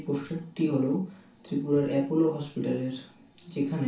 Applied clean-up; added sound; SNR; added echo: none; none; none; reverberation time 0.3 s.